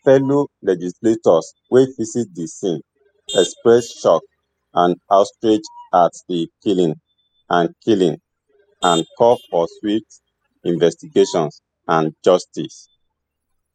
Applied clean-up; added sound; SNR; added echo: classical method spectral subtraction.